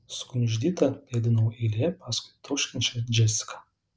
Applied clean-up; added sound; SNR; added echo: none; none; none; none.